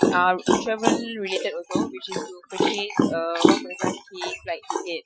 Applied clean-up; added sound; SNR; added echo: classical method Wiener filter.